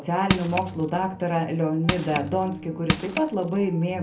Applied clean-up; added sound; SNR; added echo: none; Crushing; 4 dB; reverberation time 0.3 s.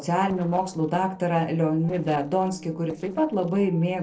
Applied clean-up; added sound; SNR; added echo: neural separator model SepFormer DNS4.